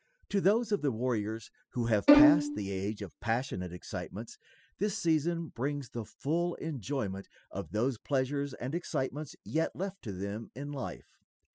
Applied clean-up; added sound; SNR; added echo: classical method spectral subtraction.